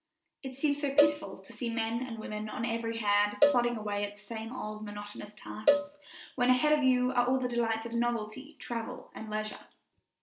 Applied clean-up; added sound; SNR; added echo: none; Cowbell; 2 dB; none.